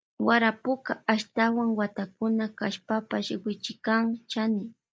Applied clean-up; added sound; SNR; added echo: neural mask model Resemble Enhance denoiser.